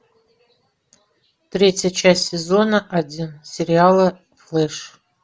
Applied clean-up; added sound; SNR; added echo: none; none; none; none.